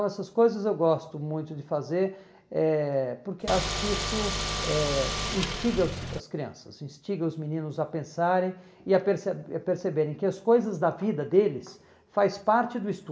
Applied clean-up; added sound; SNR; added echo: none; Car; 3 dB; reverberation time 0.6 s.